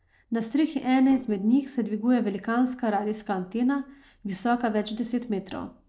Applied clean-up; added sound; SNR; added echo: neural separator model SepFormer DNS4.